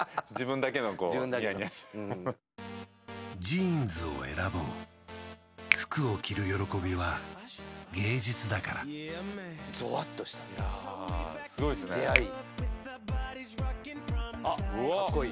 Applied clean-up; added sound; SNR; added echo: none; Finger snapping; 5 dB; none.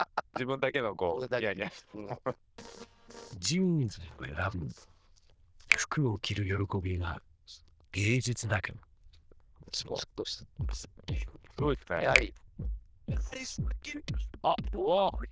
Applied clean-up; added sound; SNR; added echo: neural diffusion model UNIVERSE++.